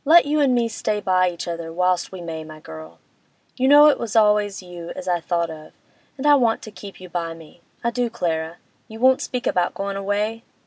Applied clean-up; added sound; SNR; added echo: none; none; none; none.